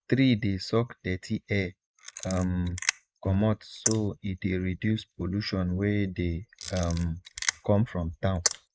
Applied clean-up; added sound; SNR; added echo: neural mask model Resemble Enhance denoiser.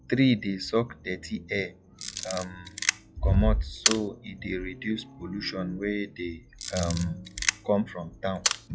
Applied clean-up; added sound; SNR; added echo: classical method log-MMSE.